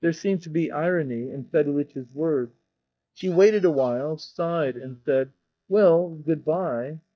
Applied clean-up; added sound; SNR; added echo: neural mask model DeepFilterNet 3.